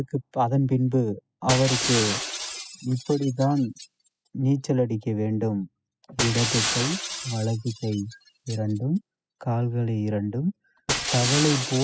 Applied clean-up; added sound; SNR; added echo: classical method spectral subtraction.